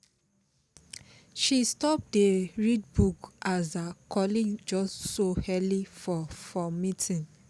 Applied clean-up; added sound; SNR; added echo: none; none; none; none.